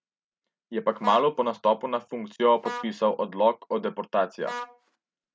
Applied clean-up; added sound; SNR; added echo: neural mask model RNNoise.